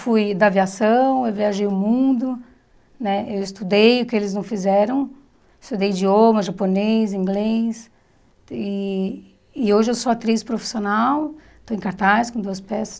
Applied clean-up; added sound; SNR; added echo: none; none; none; none.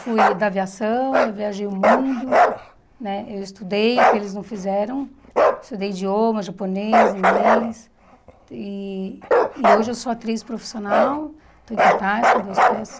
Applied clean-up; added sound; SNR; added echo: none; Bark; -3 dB; none.